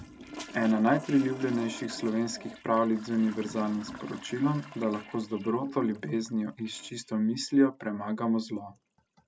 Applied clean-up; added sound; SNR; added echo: none; Toilet flush; 17 dB; none.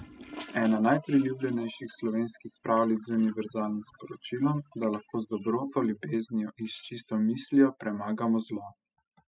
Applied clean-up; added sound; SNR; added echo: classical method spectral subtraction.